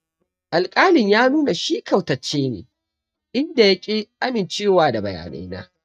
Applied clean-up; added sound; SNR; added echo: neural mask model DeepFilterNet 3.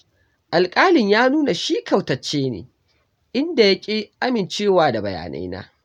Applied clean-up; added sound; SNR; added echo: none; none; none; none.